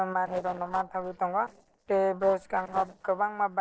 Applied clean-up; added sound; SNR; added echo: neural separator model SepFormer DNS4.